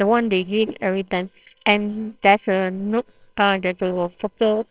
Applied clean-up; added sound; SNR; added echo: neural separator model SepFormer WHAMR!.